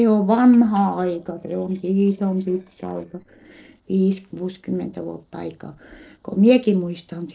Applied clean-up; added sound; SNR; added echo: neural separator model SepFormer DNS4.